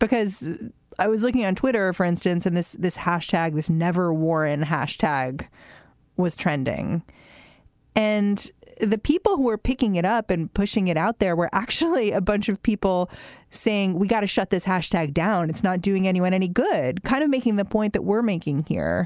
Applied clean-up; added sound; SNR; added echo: none; none; none; none.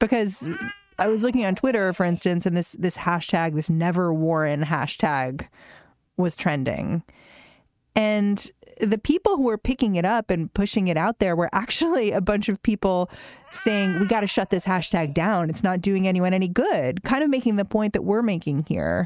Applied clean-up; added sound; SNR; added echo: neural mask model RNNoise.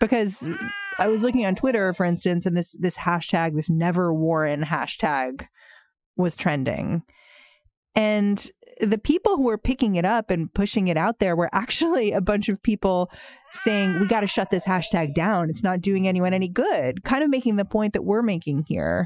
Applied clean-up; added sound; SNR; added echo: classical method Wiener filter.